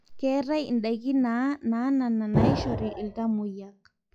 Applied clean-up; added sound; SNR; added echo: classical method log-MMSE.